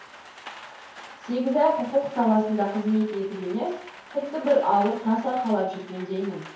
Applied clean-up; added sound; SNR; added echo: none; Rain; 18 dB; reverberation time 0.6 s.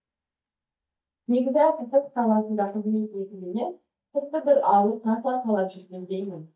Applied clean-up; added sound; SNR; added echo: neural mask model DeepFilterNet 3.